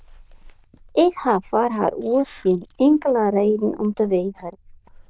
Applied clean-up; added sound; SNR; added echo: neural diffusion model UNIVERSE++.